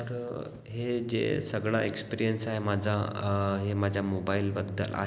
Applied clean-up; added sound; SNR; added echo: none; none; none; none.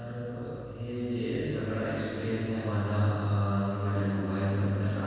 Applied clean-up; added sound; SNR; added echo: none; none; none; reverberation time 2.1 s.